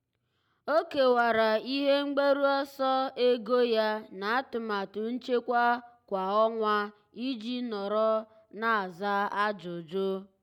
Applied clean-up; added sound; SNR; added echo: none; none; none; none.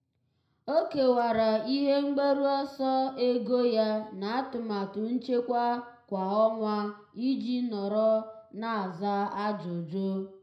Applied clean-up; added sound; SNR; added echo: none; none; none; reverberation time 0.4 s.